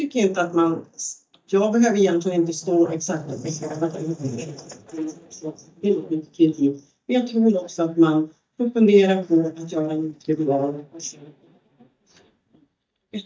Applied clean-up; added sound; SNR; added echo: neural mask model DeepFilterNet 3.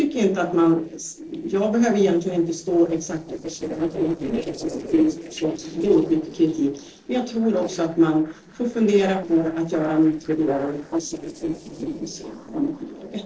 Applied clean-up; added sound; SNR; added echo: neural separator model SepFormer DNS4.